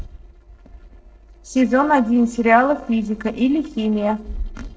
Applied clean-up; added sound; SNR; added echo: neural separator model SepFormer DNS4.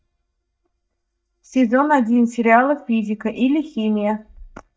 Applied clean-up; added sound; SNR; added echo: neural mask model DeepFilterNet 3.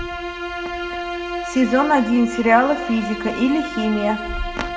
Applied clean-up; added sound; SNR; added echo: none; Bowed string instrument; 8 dB; reverberation time 1.0 s.